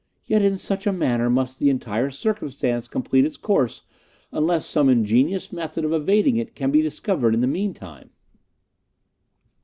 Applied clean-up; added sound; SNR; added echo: none; none; none; none.